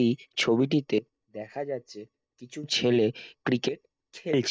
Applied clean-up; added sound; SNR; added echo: neural mask model DeepFilterNet 3.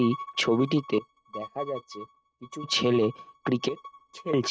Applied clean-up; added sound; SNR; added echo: neural mask model RNNoise.